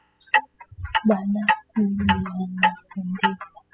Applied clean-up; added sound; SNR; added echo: classical method spectral subtraction.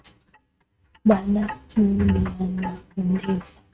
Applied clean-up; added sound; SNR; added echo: neural mask model RNNoise.